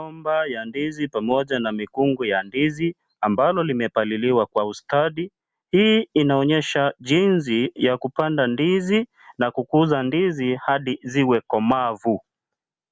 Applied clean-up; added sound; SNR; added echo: none; none; none; none.